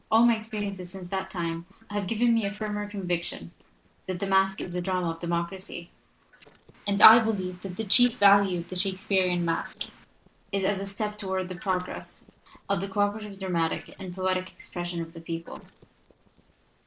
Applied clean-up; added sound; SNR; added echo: neural separator model SepFormer DNS4.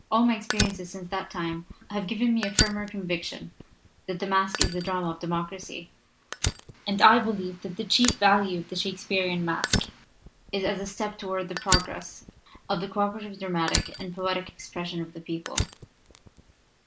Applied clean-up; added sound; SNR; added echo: none; Fire; 6 dB; none.